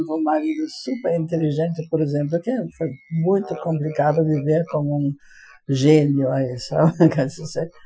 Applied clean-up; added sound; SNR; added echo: classical method Wiener filter.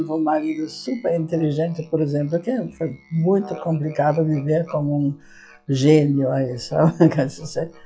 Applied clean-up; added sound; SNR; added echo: classical method log-MMSE.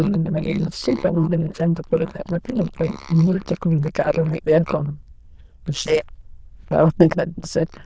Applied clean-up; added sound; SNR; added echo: neural diffusion model UNIVERSE++.